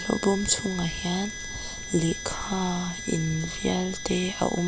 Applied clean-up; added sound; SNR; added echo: none; Harmonica; 10 dB; none.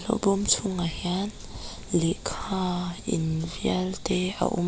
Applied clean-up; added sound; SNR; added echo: none; none; none; none.